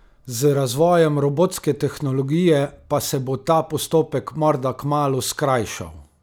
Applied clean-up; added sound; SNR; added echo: none; none; none; none.